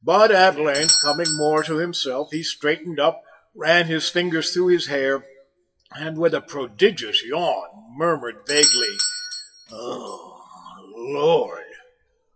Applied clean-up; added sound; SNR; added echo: classical method WPE with log-MMSE.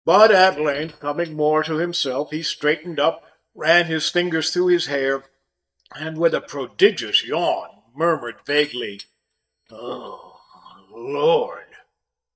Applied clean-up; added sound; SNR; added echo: neural mask model DeepFilterNet 3.